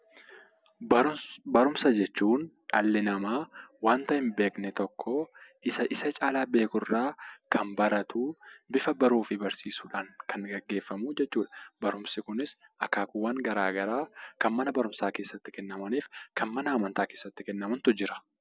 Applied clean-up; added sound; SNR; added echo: none; none; none; none.